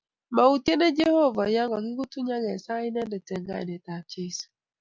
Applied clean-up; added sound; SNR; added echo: none; none; none; none.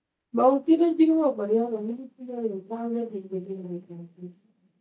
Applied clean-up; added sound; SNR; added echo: neural mask model DeepFilterNet 3.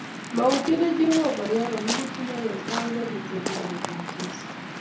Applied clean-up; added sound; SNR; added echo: none; Waves, surf; 6 dB; reverberation time 0.6 s.